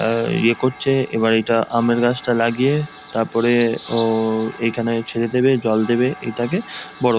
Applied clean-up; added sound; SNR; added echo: none; Bird; 19 dB; none.